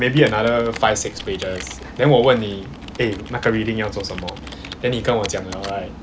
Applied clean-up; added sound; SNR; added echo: none; Computer keyboard; 17 dB; none.